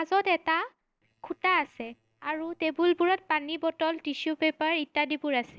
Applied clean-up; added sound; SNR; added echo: neural separator model SepFormer DNS4.